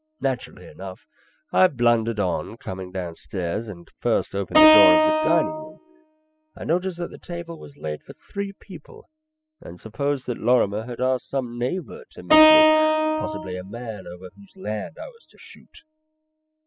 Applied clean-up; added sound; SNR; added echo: classical method spectral subtraction.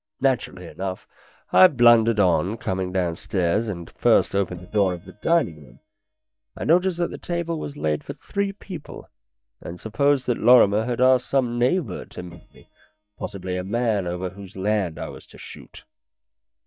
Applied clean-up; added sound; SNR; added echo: neural mask model DeepFilterNet 3.